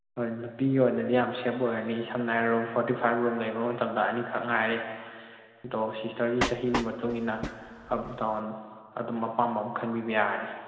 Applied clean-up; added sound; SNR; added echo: none; Train; 6 dB; reverberation time 2.1 s.